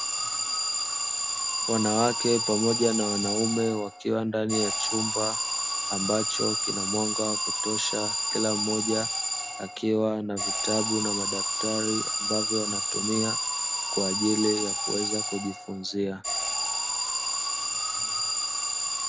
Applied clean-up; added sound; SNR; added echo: none; Alarm; -1 dB; none.